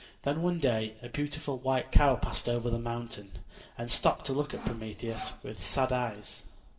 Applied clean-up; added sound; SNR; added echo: none; Sawing; 14 dB; reverberation time 0.7 s.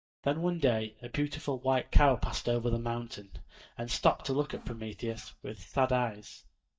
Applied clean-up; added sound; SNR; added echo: neural mask model DeepFilterNet 3.